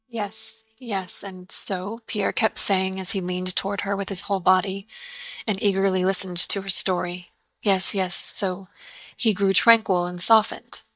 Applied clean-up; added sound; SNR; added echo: neural mask model DeepFilterNet 3.